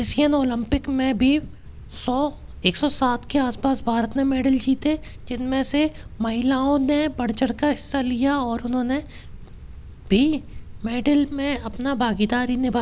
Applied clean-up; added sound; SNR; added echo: none; Cricket; 11 dB; none.